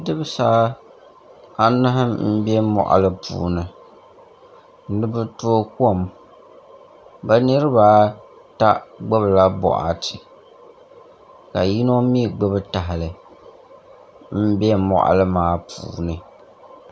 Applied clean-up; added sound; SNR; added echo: none; none; none; none.